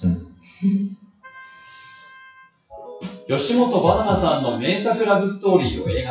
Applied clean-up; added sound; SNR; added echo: classical method WPE with log-MMSE.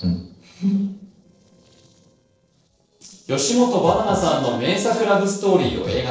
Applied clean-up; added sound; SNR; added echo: neural separator model SepFormer DNS4.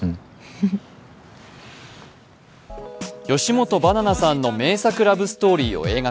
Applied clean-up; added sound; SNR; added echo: none; none; none; none.